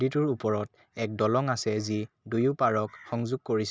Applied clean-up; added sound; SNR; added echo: none; none; none; none.